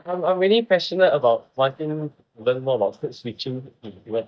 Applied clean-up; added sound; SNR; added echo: neural mask model DeepFilterNet 3.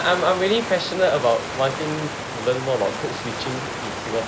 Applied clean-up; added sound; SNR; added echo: none; Water; 7 dB; none.